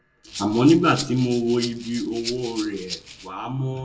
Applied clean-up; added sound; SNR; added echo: none; Rattle (instrument); 14 dB; reverberation time 0.2 s.